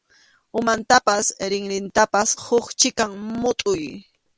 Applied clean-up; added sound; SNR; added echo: none; none; none; none.